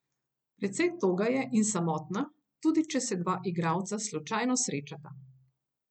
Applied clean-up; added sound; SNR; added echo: none; none; none; none.